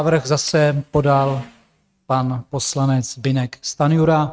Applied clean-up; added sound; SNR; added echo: neural mask model RNNoise.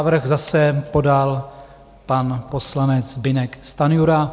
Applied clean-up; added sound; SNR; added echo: none; none; none; none.